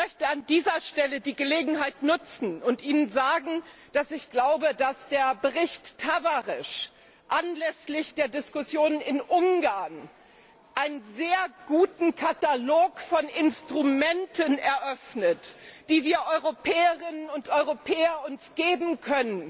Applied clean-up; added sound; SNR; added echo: none; none; none; none.